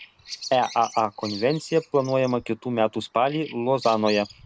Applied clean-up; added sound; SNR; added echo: none; Bird vocalization, bird call, bird song; 18 dB; none.